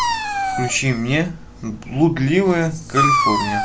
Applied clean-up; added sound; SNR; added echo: none; Dog; 2 dB; none.